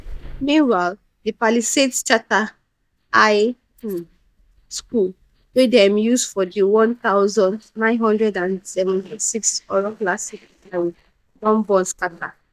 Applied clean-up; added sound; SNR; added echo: neural mask model DeepFilterNet 3.